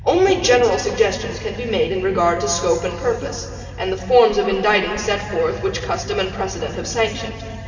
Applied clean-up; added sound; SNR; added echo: none; Engine starting / Car; 14 dB; reverberation time 2.8 s.